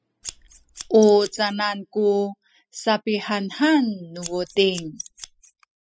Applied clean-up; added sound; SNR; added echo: classical method spectral subtraction.